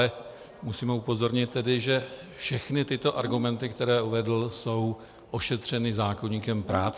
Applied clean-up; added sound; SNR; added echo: none; Bird; 19 dB; none.